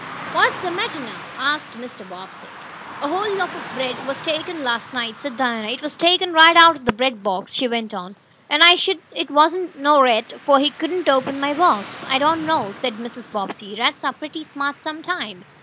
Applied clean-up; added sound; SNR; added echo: none; Car passing by / Traffic noise, roadway noise; 17 dB; none.